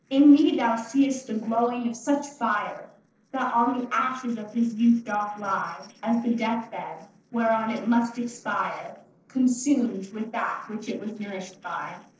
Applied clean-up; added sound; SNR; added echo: neural separator model SepFormer DNS4.